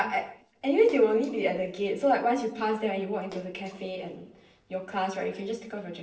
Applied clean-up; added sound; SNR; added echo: neural separator model SepFormer DNS4.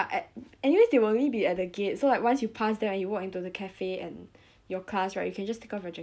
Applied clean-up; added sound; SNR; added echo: none; none; none; none.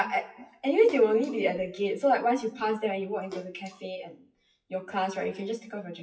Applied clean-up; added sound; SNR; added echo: classical method WPE with log-MMSE.